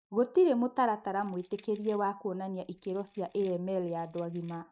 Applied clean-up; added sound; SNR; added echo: neural mask model RNNoise.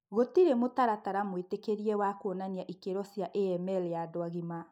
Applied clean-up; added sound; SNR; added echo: none; none; none; none.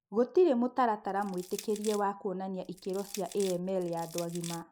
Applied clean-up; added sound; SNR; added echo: none; Crushing; 16 dB; none.